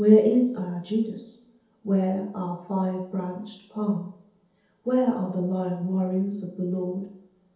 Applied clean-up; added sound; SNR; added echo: none; none; none; reverberation time 0.8 s.